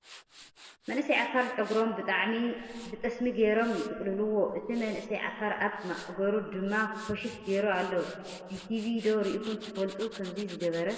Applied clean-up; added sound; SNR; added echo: none; Tools; 20 dB; reverberation time 1.9 s.